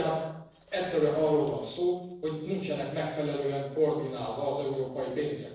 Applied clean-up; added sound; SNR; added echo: neural separator model SepFormer DNS4.